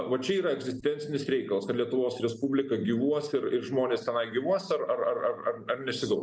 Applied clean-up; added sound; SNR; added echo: none; none; none; none.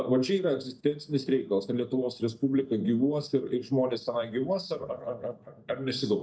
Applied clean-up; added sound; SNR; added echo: neural mask model DeepFilterNet 3.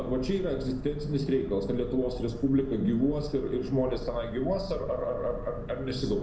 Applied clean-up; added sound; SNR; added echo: none; Boat, Water vehicle; 10 dB; reverberation time 0.4 s.